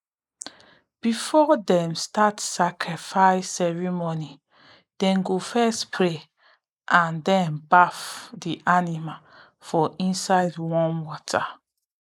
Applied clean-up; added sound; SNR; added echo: neural mask model Resemble Enhance denoiser.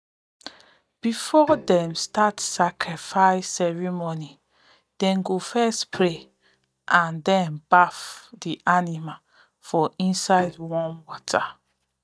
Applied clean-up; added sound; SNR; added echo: neural mask model DeepFilterNet 3.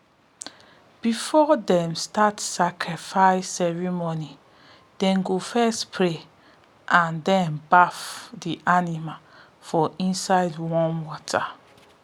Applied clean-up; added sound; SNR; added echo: none; none; none; none.